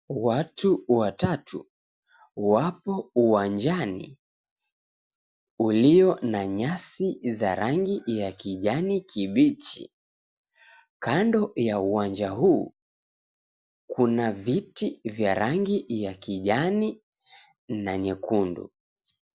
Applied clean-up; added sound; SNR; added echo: none; none; none; none.